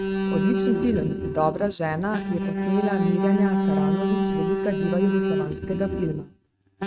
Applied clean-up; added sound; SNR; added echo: neural mask model RNNoise.